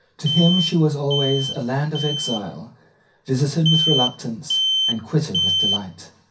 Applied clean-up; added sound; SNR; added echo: none; Alarm; 2 dB; reverberation time 0.3 s.